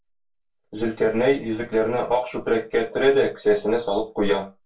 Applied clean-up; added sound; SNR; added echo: none; none; none; reverberation time 0.2 s.